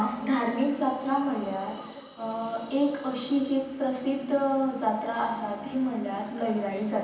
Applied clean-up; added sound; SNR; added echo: none; Hiss; 19 dB; reverberation time 0.9 s.